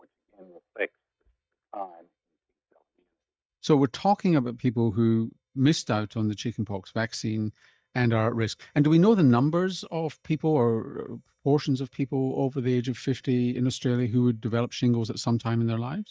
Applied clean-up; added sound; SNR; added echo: neural mask model DeepFilterNet 3.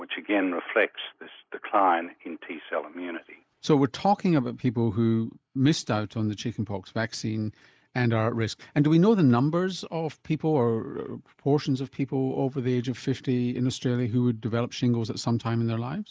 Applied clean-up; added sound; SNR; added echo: neural mask model Resemble Enhance denoiser.